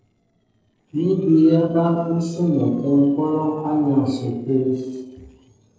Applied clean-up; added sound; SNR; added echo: neural separator model SepFormer DNS4.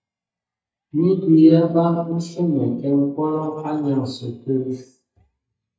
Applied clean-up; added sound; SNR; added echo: neural mask model DeepFilterNet 3.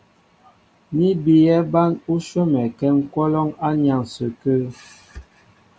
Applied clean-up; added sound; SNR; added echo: none; none; none; none.